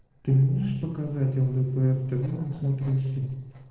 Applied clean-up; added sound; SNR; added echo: neural separator model SepFormer DNS4.